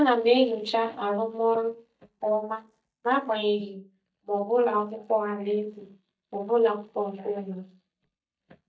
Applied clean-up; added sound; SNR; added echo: neural mask model DeepFilterNet 3.